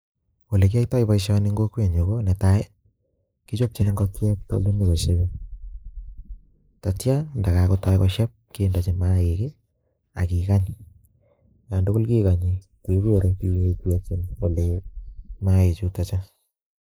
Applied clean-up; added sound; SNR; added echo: neural mask model Resemble Enhance denoiser.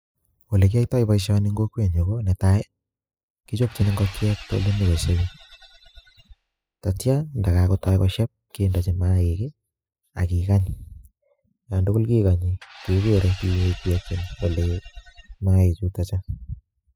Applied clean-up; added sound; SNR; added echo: classical method spectral subtraction.